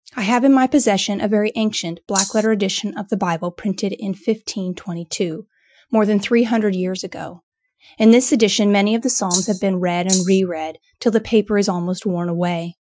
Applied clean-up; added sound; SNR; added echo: classical method Wiener filter.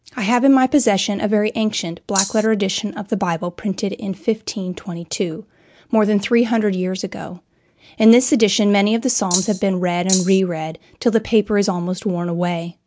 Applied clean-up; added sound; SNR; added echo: none; Rattle (instrument); 4 dB; none.